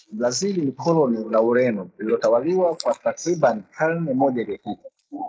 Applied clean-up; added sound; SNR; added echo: neural mask model Resemble Enhance denoiser.